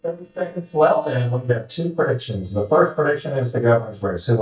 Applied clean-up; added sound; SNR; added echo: neural mask model DeepFilterNet 3.